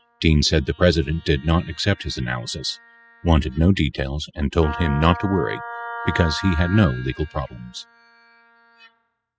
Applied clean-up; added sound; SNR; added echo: classical method spectral subtraction.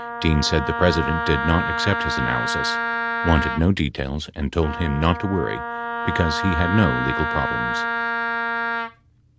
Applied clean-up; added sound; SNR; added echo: none; Wind instrument, woodwind instrument; 3 dB; none.